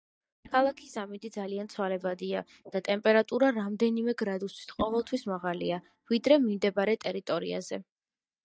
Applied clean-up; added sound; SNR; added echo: neural mask model DeepFilterNet 3.